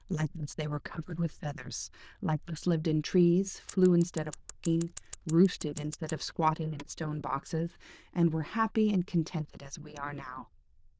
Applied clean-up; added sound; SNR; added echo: neural diffusion model UNIVERSE++.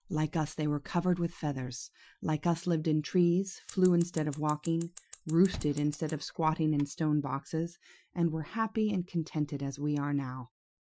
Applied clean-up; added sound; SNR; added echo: classical method Wiener filter.